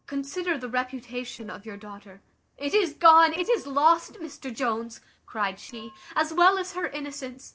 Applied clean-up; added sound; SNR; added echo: neural separator model SepFormer DNS4.